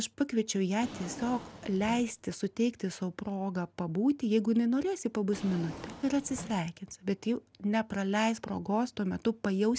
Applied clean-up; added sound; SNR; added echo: none; Drawer open or close; 15 dB; none.